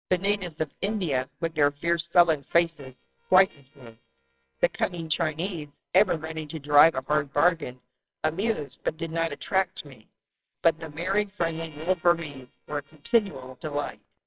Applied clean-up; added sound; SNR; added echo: neural separator model SepFormer WHAMR!.